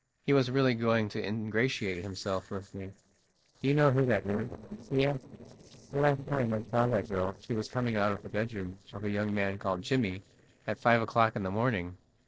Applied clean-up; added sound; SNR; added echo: neural separator model SepFormer DNS4.